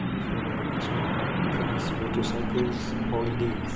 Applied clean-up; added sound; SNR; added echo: none; Truck; -5 dB; reverberation time 1.0 s.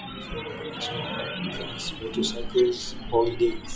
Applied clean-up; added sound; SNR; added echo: classical method WPE with log-MMSE.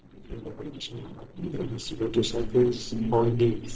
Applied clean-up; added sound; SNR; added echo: neural separator model SepFormer DNS4.